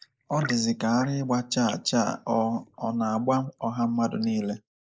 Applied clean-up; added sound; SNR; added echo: neural mask model Resemble Enhance denoiser.